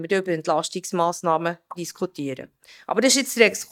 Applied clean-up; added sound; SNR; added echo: neural mask model DeepFilterNet 3.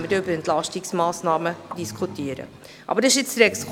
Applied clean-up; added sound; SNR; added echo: none; Animal; 18 dB; none.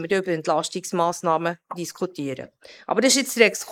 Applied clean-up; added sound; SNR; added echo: neural mask model Resemble Enhance denoiser.